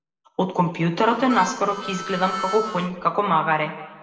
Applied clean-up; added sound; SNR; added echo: none; Harmonica; 9 dB; reverberation time 1.4 s.